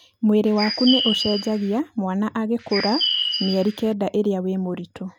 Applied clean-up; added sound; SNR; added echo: none; Bird; 4 dB; none.